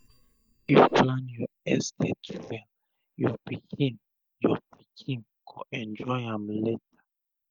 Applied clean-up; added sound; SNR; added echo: neural mask model DeepFilterNet 3.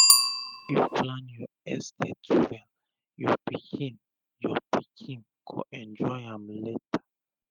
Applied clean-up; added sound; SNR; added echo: neural mask model RNNoise.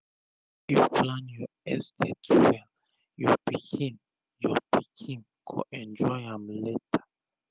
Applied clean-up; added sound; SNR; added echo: none; none; none; none.